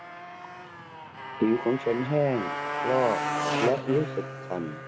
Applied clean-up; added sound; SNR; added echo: none; Motorcycle; 4 dB; none.